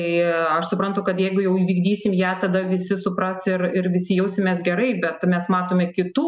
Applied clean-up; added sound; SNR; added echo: none; none; none; none.